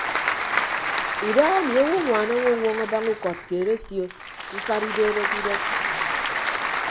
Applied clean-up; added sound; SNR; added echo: none; Applause / Crowd; 2 dB; none.